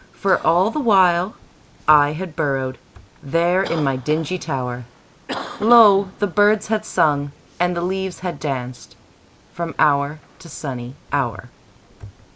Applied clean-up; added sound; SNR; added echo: none; Cough; 19 dB; none.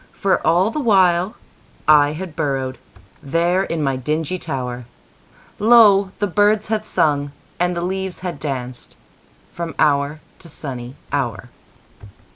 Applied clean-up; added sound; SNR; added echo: none; none; none; none.